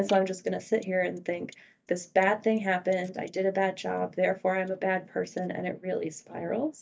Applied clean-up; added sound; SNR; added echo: neural mask model DeepFilterNet 3.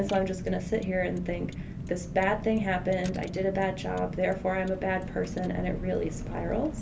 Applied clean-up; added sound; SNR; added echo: none; Car; 7 dB; reverberation time 0.3 s.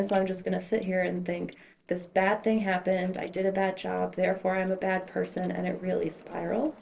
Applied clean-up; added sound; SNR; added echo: neural separator model SepFormer DNS4.